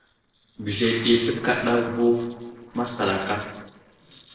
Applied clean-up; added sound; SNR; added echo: neural separator model SepFormer DNS4.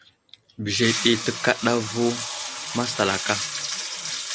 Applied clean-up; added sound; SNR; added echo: none; none; none; none.